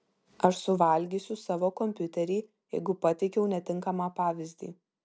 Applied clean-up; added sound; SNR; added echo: none; none; none; none.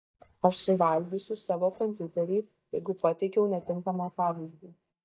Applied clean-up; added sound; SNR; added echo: neural mask model DeepFilterNet 3.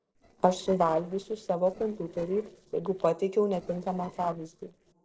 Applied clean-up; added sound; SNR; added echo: neural separator model SepFormer DNS4.